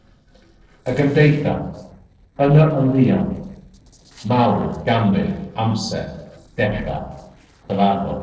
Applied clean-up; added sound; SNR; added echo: neural separator model SepFormer DNS4.